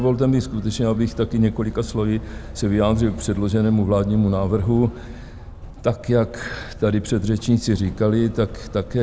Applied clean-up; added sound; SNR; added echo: none; Motor vehicle (road); 14 dB; none.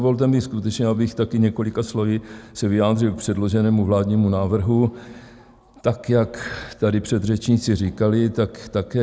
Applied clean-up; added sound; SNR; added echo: none; none; none; none.